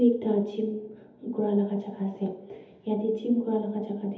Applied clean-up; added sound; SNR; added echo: none; none; none; reverberation time 0.8 s.